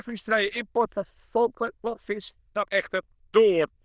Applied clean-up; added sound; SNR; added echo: neural diffusion model UNIVERSE++.